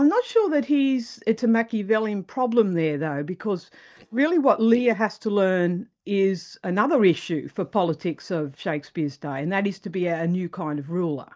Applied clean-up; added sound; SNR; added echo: neural mask model DeepFilterNet 3.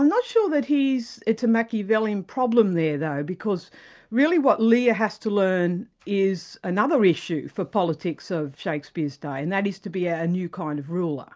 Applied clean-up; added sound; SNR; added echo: none; none; none; none.